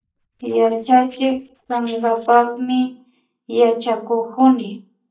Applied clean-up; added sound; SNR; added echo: neural mask model DeepFilterNet 3.